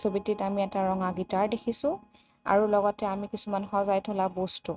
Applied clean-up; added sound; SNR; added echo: neural mask model RNNoise.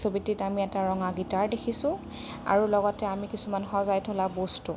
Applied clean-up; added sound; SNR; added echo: none; none; none; none.